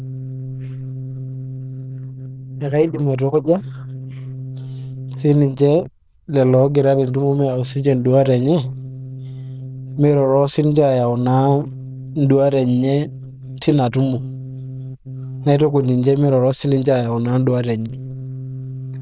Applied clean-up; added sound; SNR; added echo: neural diffusion model UNIVERSE++.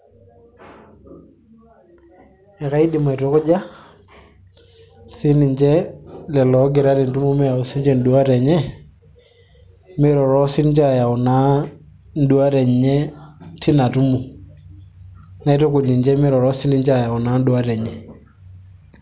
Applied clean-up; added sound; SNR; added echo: none; none; none; none.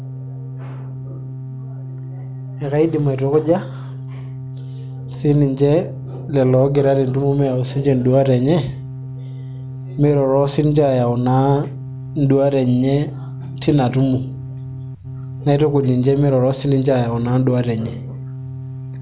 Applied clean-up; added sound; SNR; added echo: none; Organ; 11 dB; none.